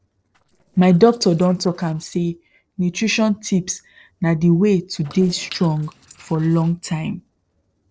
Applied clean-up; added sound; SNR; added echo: neural separator model SepFormer DNS4.